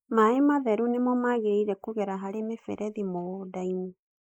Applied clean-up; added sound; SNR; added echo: neural mask model Resemble Enhance denoiser.